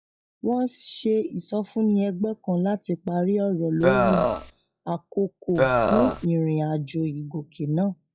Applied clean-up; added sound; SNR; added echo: classical method log-MMSE.